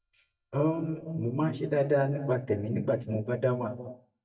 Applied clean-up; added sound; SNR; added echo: neural mask model DeepFilterNet 3.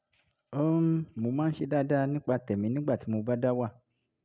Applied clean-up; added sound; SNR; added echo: none; none; none; none.